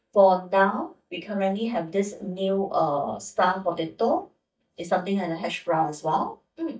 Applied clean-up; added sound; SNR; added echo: neural mask model DeepFilterNet 3.